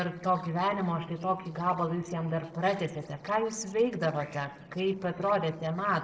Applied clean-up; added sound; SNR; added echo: neural separator model SepFormer DNS4.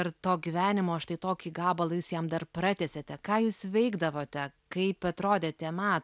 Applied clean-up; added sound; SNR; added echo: none; none; none; none.